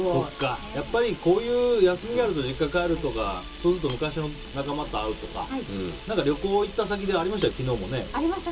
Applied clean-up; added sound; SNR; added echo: none; Camera; 12 dB; reverberation time 0.2 s.